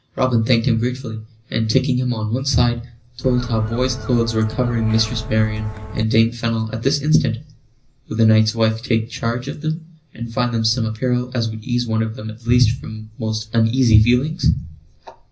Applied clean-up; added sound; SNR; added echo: none; Gull, seagull; 10 dB; reverberation time 0.4 s.